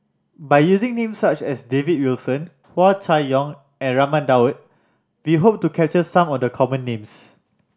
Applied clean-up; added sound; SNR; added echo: none; none; none; none.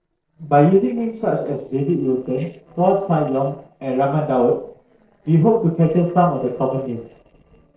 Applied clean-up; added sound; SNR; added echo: neural separator model SepFormer DNS4.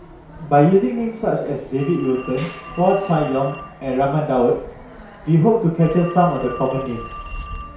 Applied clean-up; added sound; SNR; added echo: none; Telephone; 16 dB; reverberation time 0.6 s.